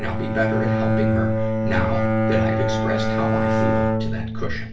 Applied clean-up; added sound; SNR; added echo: none; Bowed string instrument; -4 dB; reverberation time 0.3 s.